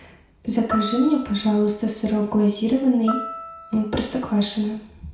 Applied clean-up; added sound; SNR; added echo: none; Piano; 12 dB; reverberation time 0.6 s.